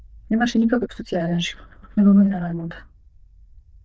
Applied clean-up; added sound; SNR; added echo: neural diffusion model UNIVERSE++.